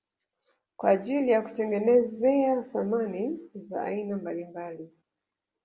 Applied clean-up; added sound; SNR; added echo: none; none; none; none.